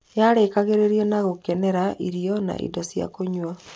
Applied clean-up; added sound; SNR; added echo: none; none; none; none.